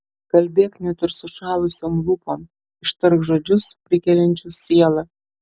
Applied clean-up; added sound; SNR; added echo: none; none; none; none.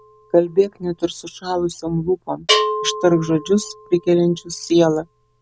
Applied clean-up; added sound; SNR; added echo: none; Bell; 8 dB; none.